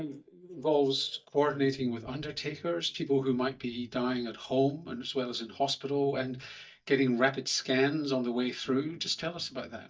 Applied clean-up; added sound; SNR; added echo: neural mask model DeepFilterNet 3.